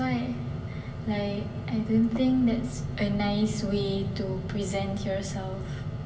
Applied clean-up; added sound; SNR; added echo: none; Bowed string instrument; 18 dB; reverberation time 0.2 s.